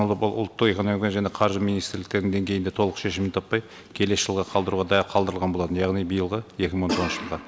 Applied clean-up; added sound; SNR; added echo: none; none; none; none.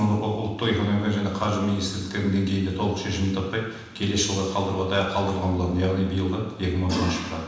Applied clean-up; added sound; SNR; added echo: none; none; none; reverberation time 1.1 s.